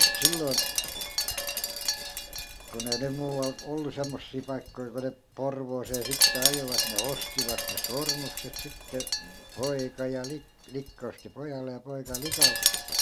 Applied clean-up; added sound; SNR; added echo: none; Wind chime; -4 dB; none.